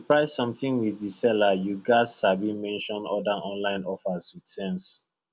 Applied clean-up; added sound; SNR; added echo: none; none; none; none.